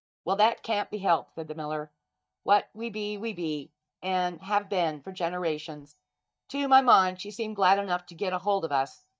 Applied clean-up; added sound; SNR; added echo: neural mask model DeepFilterNet 3.